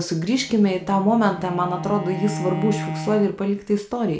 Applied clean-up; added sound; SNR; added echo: none; Bowed string instrument; 10 dB; reverberation time 0.4 s.